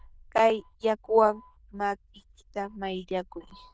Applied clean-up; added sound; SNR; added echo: neural diffusion model UNIVERSE++.